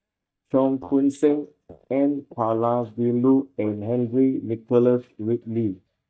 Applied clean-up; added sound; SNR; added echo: neural mask model DeepFilterNet 3.